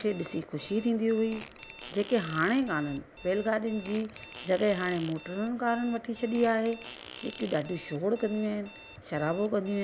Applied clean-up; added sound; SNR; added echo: none; Fart + Alarm; 16 dB; none.